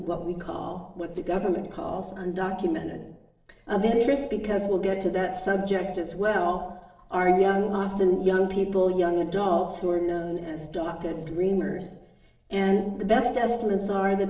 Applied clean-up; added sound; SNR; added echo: neural separator model SepFormer DNS4.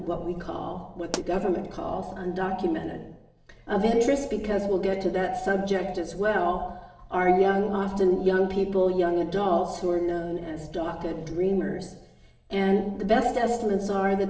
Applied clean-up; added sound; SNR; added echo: none; Explosion; 16 dB; reverberation time 0.9 s.